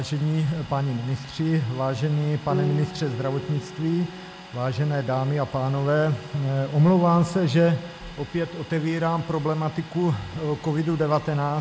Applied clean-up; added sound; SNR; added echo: none; Piano + Domestic sounds, home sounds; 15 dB; none.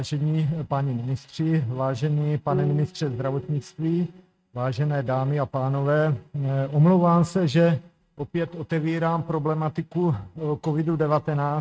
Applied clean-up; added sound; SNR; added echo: neural mask model RNNoise.